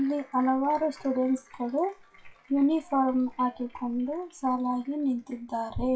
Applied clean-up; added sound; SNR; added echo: classical method WPE with log-MMSE.